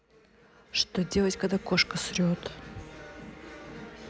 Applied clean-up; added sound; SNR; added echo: none; none; none; none.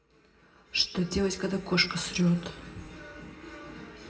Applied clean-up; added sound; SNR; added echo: none; none; none; reverberation time 1.3 s.